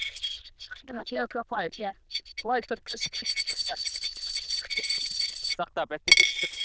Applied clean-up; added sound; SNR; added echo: neural diffusion model UNIVERSE++.